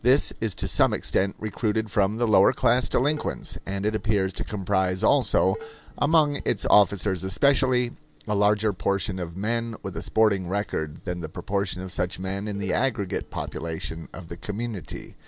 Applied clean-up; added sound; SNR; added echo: none; Dishes, pots, and pans; 17 dB; none.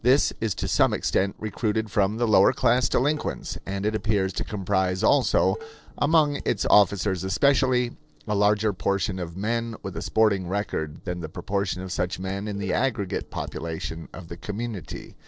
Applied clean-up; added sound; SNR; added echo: neural separator model SepFormer DNS4.